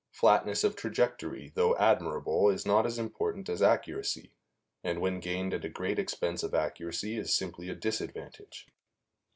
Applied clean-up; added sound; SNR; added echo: none; none; none; none.